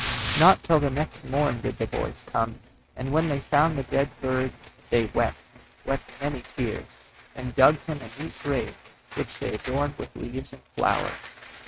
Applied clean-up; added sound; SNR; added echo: neural mask model RNNoise.